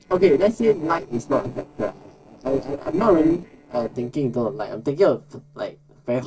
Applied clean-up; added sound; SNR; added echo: neural separator model SepFormer DNS4.